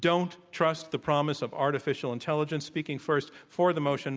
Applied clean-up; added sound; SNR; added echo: none; none; none; none.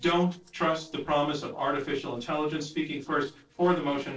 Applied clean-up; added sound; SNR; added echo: neural separator model SepFormer DNS4.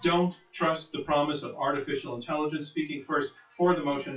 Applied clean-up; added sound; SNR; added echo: classical method WPE with log-MMSE.